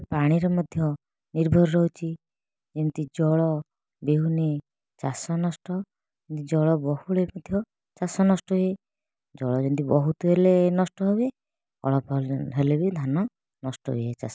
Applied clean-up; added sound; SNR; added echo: none; none; none; none.